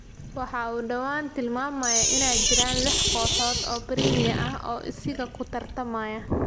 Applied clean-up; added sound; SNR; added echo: none; Sink (filling or washing); -3 dB; none.